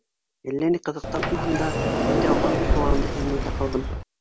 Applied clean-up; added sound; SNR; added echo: none; Sliding door; -3 dB; none.